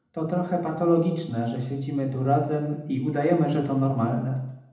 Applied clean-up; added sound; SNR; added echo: none; none; none; reverberation time 0.8 s.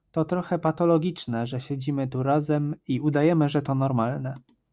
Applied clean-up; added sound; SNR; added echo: none; none; none; none.